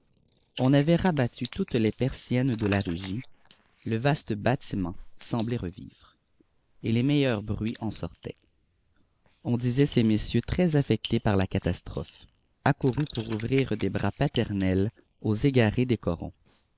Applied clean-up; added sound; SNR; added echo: neural mask model Resemble Enhance denoiser.